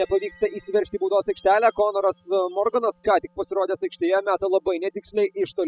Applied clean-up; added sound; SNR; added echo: classical method spectral subtraction.